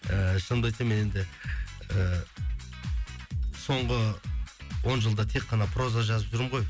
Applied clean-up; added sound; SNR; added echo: none; none; none; none.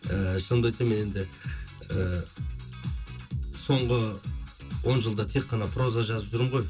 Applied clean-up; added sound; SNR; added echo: none; none; none; reverberation time 0.2 s.